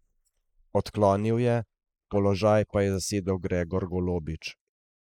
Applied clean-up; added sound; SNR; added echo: neural mask model Resemble Enhance denoiser.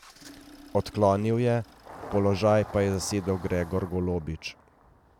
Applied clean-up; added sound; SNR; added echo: none; Engine starting; 18 dB; none.